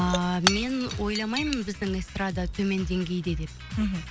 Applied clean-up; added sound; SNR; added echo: none; Shatter / Crushing; 8 dB; none.